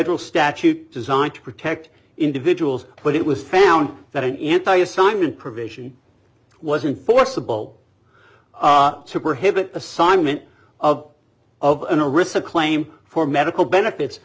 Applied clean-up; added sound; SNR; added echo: none; none; none; none.